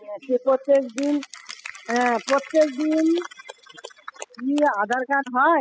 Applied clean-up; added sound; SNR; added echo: classical method spectral subtraction.